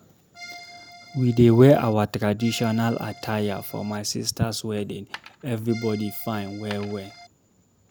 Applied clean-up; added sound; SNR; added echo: none; Coin (dropping) + Accordion; 20 dB; none.